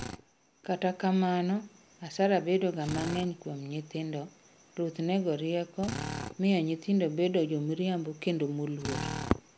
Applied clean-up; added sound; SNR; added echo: none; Drill; 13 dB; none.